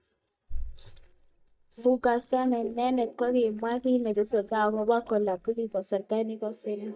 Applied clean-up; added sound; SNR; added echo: neural mask model DeepFilterNet 3.